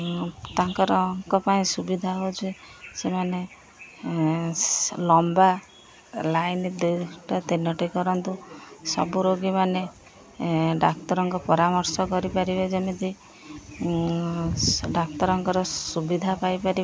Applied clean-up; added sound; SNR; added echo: none; none; none; none.